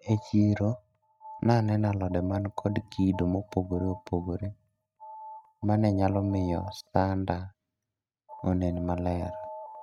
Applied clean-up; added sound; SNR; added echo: neural mask model RNNoise.